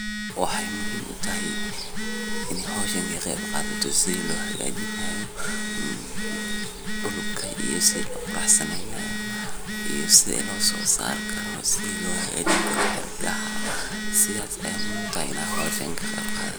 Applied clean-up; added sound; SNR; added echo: none; Telephone; 2 dB; none.